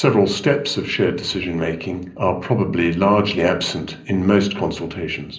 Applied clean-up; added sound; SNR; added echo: none; none; none; reverberation time 0.5 s.